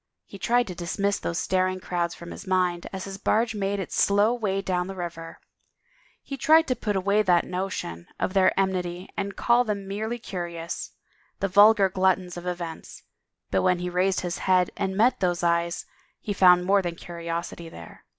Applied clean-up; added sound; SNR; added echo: none; none; none; none.